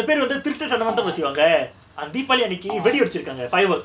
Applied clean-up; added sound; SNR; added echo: none; Fart; 17 dB; none.